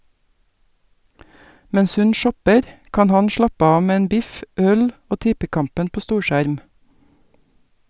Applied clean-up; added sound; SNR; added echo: none; none; none; none.